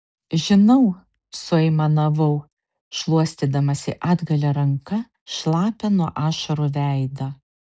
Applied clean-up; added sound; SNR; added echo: none; none; none; none.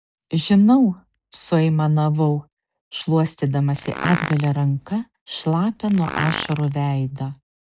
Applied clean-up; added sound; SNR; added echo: none; Fart; 10 dB; none.